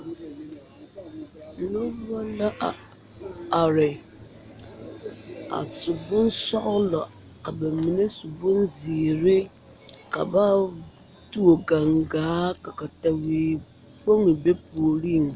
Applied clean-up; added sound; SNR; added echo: none; none; none; none.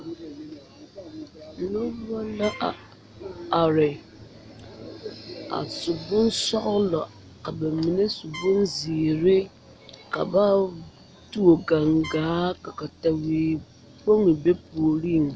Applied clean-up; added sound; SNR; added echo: none; Trumpet; 18 dB; none.